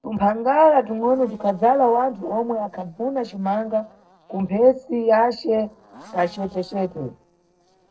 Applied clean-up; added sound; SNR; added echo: neural separator model SepFormer DNS4.